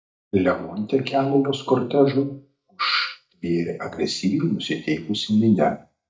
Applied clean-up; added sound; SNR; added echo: neural mask model DeepFilterNet 3.